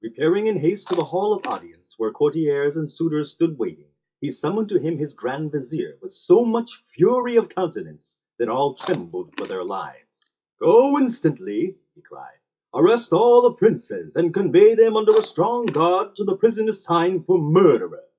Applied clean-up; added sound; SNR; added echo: classical method WPE with log-MMSE.